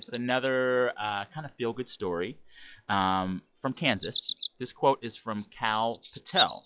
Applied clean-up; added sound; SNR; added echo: classical method log-MMSE.